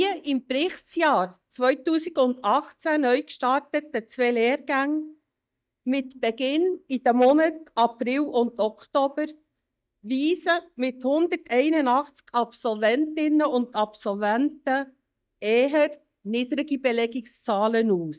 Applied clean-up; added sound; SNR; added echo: neural mask model DeepFilterNet 3.